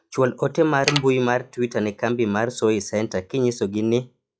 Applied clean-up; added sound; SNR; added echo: classical method log-MMSE.